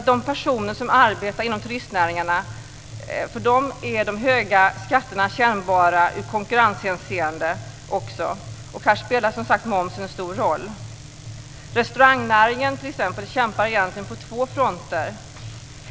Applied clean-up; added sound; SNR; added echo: none; Mechanisms; 17 dB; none.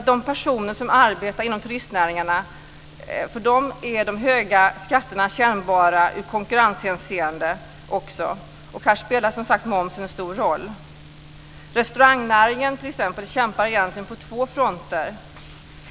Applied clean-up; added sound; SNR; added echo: none; none; none; none.